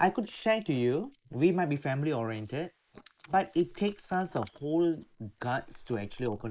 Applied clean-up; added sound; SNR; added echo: neural mask model Resemble Enhance denoiser.